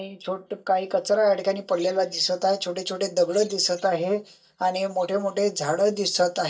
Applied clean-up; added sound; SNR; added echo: neural mask model DeepFilterNet 3.